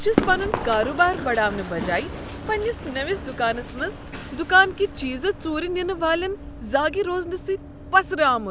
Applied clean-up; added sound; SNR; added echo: none; Run; 9 dB; none.